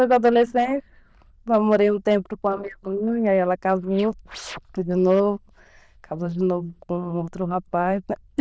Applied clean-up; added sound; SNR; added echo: neural diffusion model UNIVERSE++.